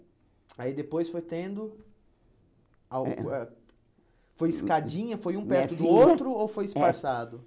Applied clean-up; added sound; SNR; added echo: none; none; none; none.